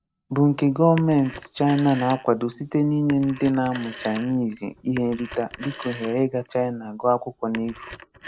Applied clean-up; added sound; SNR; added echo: none; Telephone; 18 dB; none.